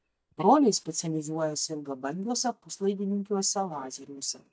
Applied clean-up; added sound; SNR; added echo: neural mask model DeepFilterNet 3.